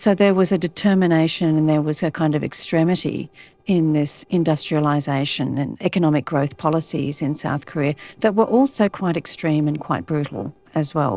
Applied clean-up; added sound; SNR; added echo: neural separator model SepFormer DNS4.